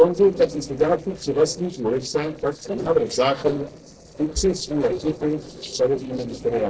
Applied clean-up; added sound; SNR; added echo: neural separator model SepFormer DNS4.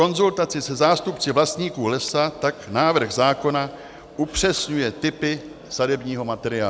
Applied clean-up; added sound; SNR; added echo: none; none; none; none.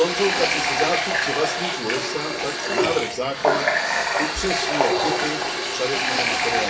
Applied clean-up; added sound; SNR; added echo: none; Water tap, faucet; -4 dB; reverberation time 0.2 s.